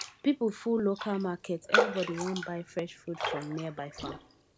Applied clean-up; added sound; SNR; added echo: none; Raindrop; 2 dB; none.